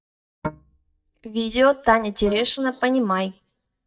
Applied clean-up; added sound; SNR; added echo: neural mask model DeepFilterNet 3.